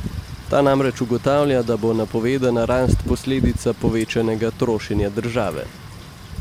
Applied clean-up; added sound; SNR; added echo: none; Wind / Rain; 7 dB; none.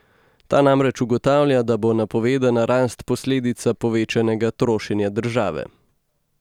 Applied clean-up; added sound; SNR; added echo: none; none; none; none.